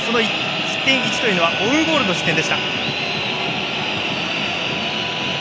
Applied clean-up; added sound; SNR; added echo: none; Electric guitar; 19 dB; none.